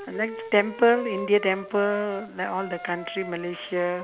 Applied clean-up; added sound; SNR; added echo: none; Wind instrument, woodwind instrument; 13 dB; none.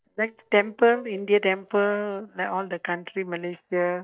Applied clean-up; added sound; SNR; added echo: neural mask model DeepFilterNet 3.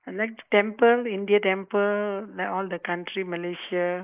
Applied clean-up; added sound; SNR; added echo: neural mask model Resemble Enhance denoiser.